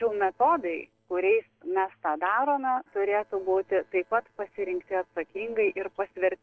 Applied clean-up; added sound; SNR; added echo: neural separator model SepFormer DNS4.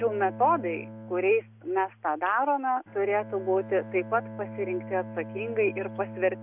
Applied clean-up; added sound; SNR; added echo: none; Bowed string instrument; 13 dB; none.